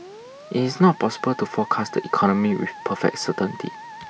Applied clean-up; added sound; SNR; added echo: none; Musical instrument; 16 dB; none.